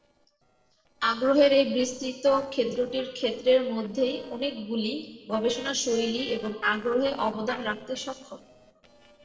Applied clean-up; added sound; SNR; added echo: neural separator model SepFormer DNS4.